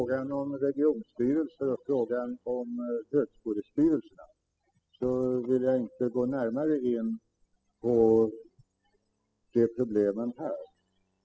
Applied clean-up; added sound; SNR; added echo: classical method spectral subtraction.